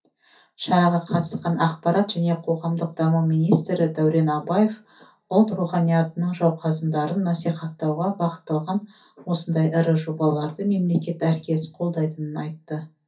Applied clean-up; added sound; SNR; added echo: none; none; none; reverberation time 0.3 s.